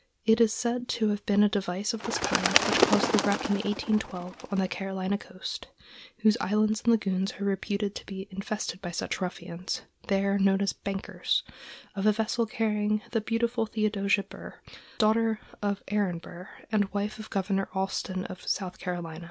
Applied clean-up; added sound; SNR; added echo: none; Bird; 2 dB; none.